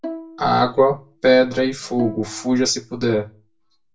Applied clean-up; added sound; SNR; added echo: none; Bowed string instrument; 17 dB; reverberation time 0.2 s.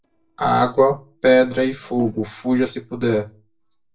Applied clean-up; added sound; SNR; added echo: neural separator model SepFormer DNS4.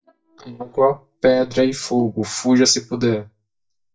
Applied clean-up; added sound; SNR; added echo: neural mask model DeepFilterNet 3.